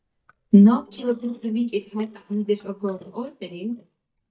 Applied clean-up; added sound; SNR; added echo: neural mask model DeepFilterNet 3.